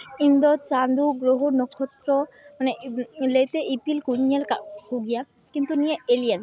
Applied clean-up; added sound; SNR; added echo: none; none; none; none.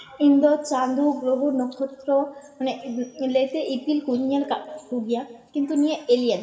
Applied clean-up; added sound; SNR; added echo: none; none; none; reverberation time 2.9 s.